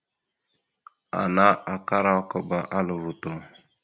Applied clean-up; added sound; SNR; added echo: none; none; none; none.